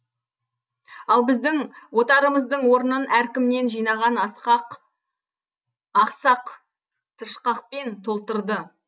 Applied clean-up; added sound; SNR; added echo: none; none; none; none.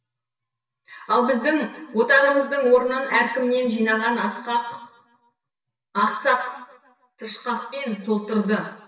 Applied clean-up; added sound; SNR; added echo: none; none; none; reverberation time 0.9 s.